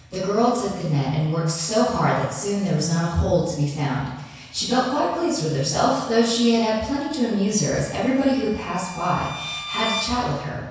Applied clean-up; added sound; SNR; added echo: none; Bowed string instrument; 13 dB; reverberation time 1.1 s.